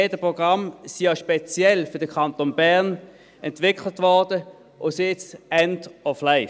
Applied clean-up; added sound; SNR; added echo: none; none; none; none.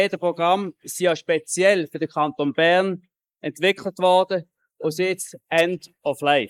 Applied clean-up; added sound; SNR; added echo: neural mask model Resemble Enhance denoiser.